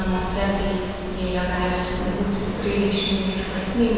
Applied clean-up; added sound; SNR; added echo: none; Walk, footsteps / Waves, surf / Wind; 6 dB; reverberation time 1.9 s.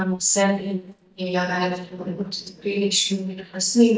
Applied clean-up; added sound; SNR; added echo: neural mask model DeepFilterNet 3.